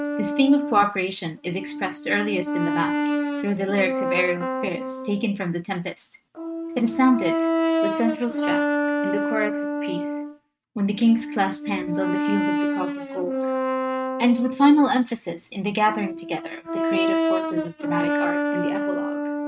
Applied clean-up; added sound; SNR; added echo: neural mask model RNNoise.